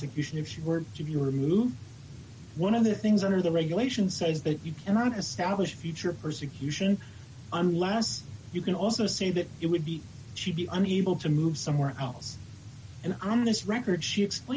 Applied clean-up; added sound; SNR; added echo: none; none; none; none.